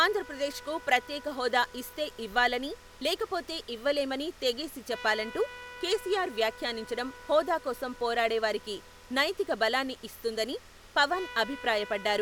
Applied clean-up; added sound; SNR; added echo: none; Trumpet + Car; 18 dB; none.